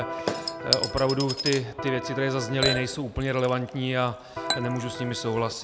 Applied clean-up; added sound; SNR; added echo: none; Chink, clink / Liquid + Electric guitar; 4 dB; none.